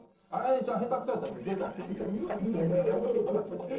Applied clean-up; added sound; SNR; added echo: neural separator model SepFormer DNS4.